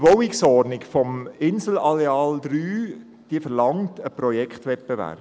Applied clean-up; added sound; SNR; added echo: none; none; none; none.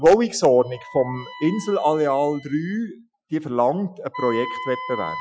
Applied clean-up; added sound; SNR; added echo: classical method Wiener filter.